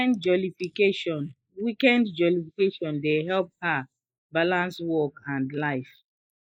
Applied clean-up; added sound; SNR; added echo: neural mask model Resemble Enhance denoiser.